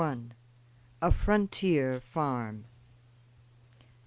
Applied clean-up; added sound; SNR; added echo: none; none; none; none.